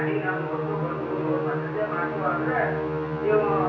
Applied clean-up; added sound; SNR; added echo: none; Musical instrument; -1 dB; reverberation time 0.6 s.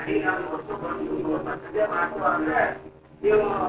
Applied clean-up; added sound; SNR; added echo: neural separator model SepFormer DNS4.